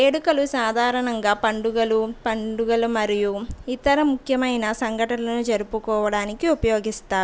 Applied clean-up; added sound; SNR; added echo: none; none; none; none.